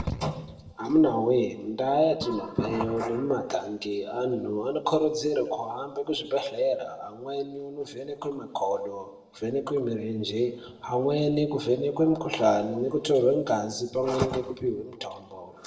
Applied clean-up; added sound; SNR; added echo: none; none; none; reverberation time 0.7 s.